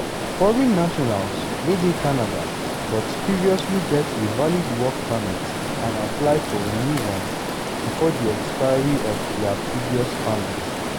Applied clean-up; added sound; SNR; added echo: none; Stream; 2 dB; none.